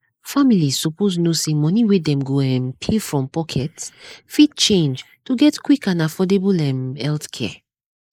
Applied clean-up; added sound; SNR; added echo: neural mask model Resemble Enhance denoiser.